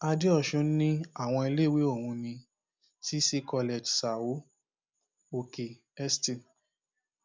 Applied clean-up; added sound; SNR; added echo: none; none; none; none.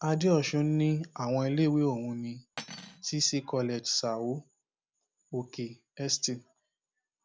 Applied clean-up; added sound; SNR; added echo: none; Cutlery, silverware; 18 dB; none.